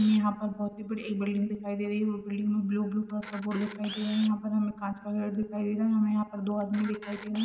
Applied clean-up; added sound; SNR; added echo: none; Camera; 18 dB; reverberation time 2.9 s.